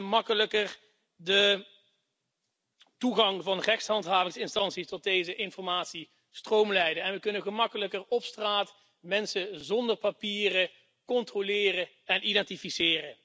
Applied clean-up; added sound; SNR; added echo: none; none; none; none.